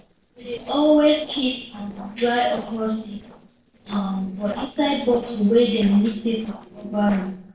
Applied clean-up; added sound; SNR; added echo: neural separator model SepFormer DNS4.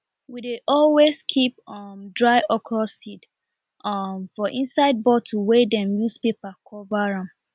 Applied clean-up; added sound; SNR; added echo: none; none; none; none.